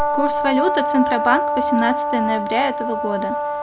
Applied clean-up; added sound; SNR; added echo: none; Brass instrument; 0 dB; none.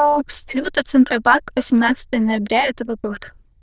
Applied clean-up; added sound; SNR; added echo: neural diffusion model UNIVERSE++.